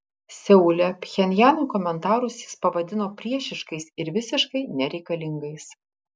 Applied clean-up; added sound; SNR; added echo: none; none; none; none.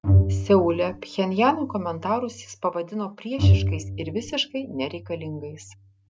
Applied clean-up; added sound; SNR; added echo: none; Bowed string instrument; -1 dB; none.